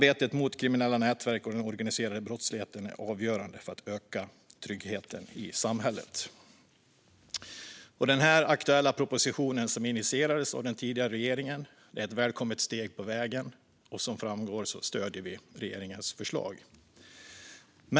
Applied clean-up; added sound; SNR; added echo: none; none; none; none.